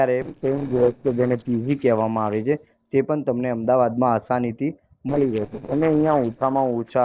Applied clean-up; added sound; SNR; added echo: neural separator model SepFormer DNS4.